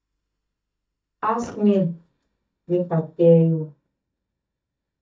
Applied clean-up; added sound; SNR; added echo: neural mask model DeepFilterNet 3.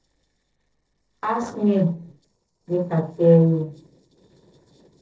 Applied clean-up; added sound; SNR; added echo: neural separator model SepFormer DNS4.